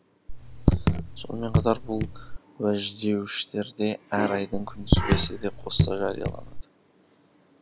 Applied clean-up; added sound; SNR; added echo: none; Raindrop / Drip; -4 dB; none.